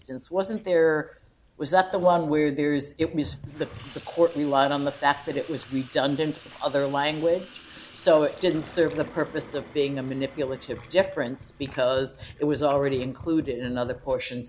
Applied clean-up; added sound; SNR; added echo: none; Sink (filling or washing) / Water tap, faucet; 19 dB; none.